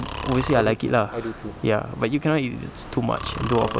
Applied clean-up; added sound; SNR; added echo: none; Breathing; 12 dB; none.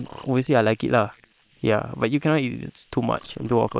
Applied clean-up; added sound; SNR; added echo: neural separator model SepFormer WHAM!.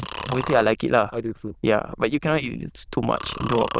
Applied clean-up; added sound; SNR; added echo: neural diffusion model UNIVERSE++.